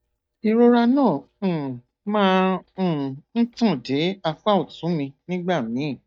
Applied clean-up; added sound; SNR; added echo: neural mask model DeepFilterNet 3.